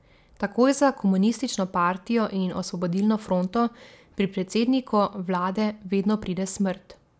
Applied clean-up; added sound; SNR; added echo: none; none; none; none.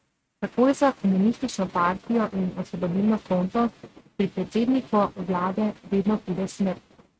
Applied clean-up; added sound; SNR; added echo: neural mask model RNNoise.